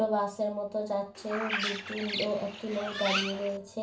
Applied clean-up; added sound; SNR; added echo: none; Bird; 3 dB; reverberation time 0.3 s.